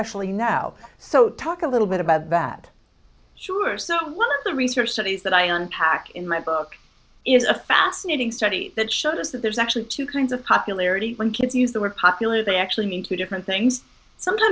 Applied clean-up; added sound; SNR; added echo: none; none; none; none.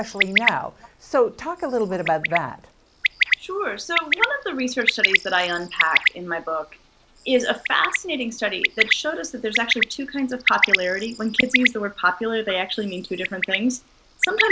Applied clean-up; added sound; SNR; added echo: none; Bird; 0 dB; none.